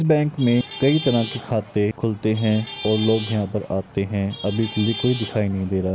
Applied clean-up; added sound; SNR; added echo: none; Traffic noise, roadway noise / Vehicle horn, car horn, honking; 13 dB; none.